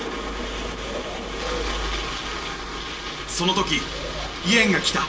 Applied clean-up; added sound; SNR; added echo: none; Bird; 10 dB; reverberation time 0.2 s.